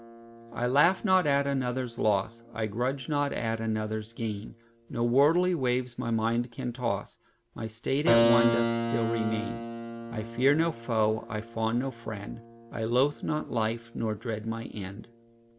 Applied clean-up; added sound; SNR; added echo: none; Keyboard (musical); 6 dB; none.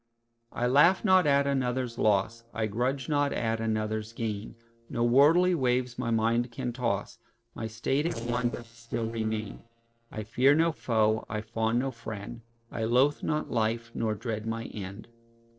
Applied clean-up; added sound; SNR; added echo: neural separator model SepFormer DNS4.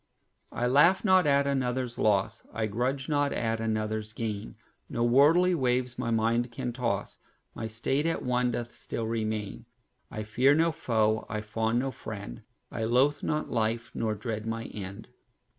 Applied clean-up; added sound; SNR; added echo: none; none; none; none.